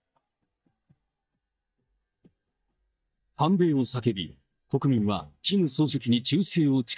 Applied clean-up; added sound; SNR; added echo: neural mask model DeepFilterNet 3.